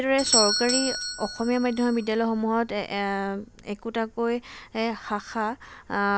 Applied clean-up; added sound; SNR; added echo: none; Doorbell; 6 dB; none.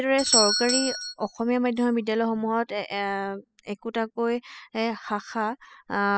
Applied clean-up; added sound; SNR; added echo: classical method spectral subtraction.